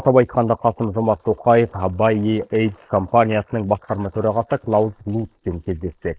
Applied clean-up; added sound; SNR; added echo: neural mask model Resemble Enhance denoiser.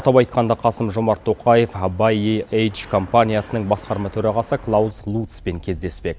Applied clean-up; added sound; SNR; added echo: none; none; none; none.